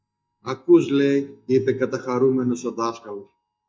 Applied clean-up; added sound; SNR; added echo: neural mask model DeepFilterNet 3.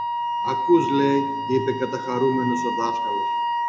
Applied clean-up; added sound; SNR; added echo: none; Wind instrument, woodwind instrument; 2 dB; reverberation time 0.6 s.